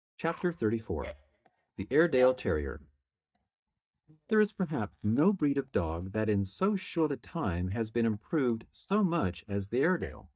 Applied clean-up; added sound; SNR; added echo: neural mask model DeepFilterNet 3.